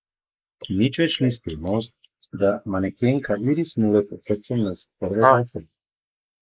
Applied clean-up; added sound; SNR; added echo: neural mask model Resemble Enhance denoiser.